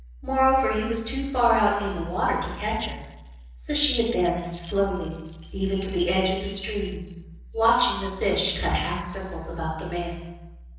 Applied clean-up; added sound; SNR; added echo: neural separator model SepFormer DNS4.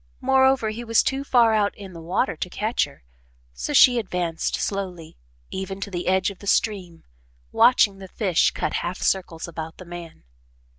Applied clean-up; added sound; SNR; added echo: none; none; none; none.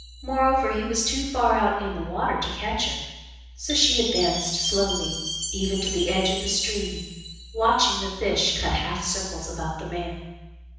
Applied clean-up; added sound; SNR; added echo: none; Chime; 10 dB; reverberation time 1.1 s.